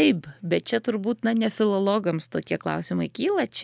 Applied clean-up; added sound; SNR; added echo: none; none; none; none.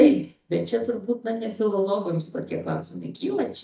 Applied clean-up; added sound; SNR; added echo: neural mask model DeepFilterNet 3.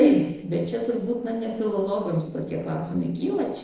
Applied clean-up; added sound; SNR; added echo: neural separator model SepFormer DNS4.